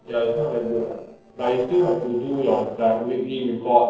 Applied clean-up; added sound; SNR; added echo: neural separator model SepFormer DNS4.